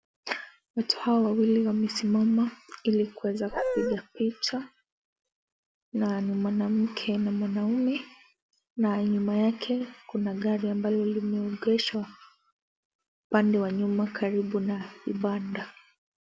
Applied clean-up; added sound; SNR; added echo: none; Dog; 1 dB; none.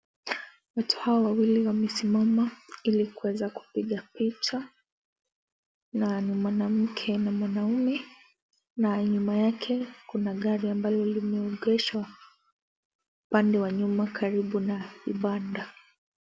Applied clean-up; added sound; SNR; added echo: none; none; none; none.